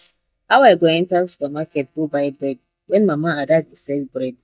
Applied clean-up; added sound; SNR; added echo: neural mask model DeepFilterNet 3.